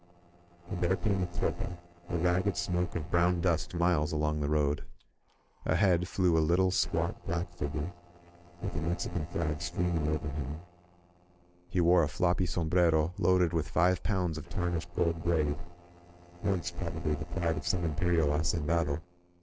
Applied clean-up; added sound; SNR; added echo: neural separator model SepFormer DNS4.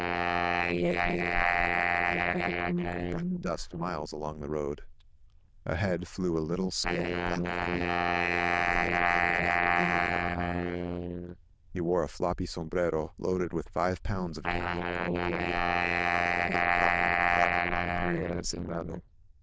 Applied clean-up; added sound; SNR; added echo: neural diffusion model UNIVERSE++.